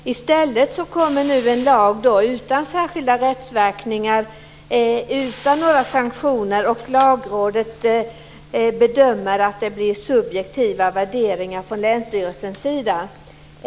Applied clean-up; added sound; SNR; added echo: none; Drill; 20 dB; none.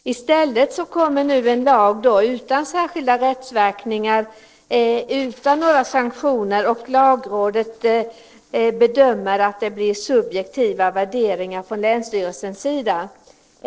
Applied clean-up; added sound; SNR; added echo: neural separator model SepFormer DNS4.